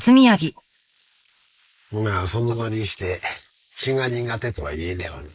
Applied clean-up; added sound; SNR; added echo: neural mask model Resemble Enhance denoiser.